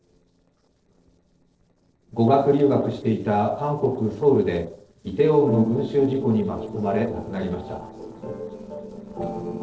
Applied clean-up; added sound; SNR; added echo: neural separator model SepFormer DNS4.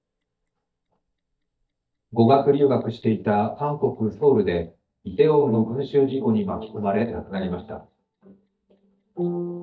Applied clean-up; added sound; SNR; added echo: neural mask model DeepFilterNet 3.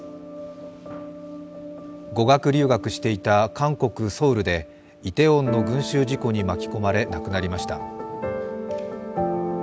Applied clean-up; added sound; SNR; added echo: none; none; none; none.